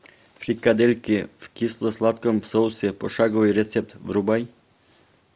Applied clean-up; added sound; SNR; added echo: none; none; none; none.